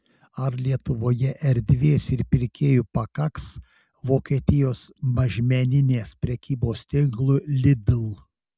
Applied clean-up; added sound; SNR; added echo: none; none; none; none.